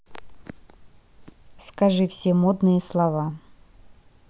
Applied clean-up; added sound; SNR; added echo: none; none; none; none.